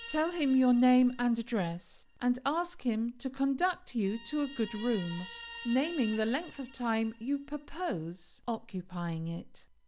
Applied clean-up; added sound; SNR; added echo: none; Guitar; 19 dB; none.